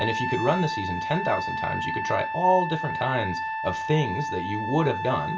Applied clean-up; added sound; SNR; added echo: none; Trumpet; 3 dB; reverberation time 0.3 s.